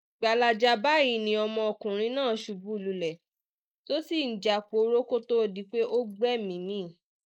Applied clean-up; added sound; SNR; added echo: neural mask model Resemble Enhance denoiser.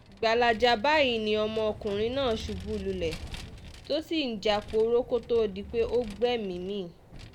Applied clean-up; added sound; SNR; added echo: none; Vehicle; 15 dB; none.